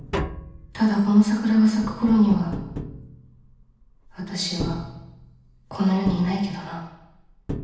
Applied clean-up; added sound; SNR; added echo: none; Tap; 11 dB; reverberation time 0.8 s.